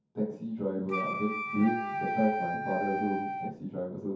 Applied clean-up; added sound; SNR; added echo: none; Wind instrument, woodwind instrument; 2 dB; reverberation time 0.6 s.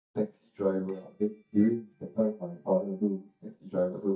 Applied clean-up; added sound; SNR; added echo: neural mask model DeepFilterNet 3.